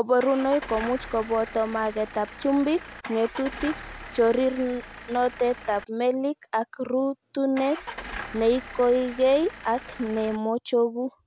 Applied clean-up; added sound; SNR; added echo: none; Engine starting / Car; 14 dB; none.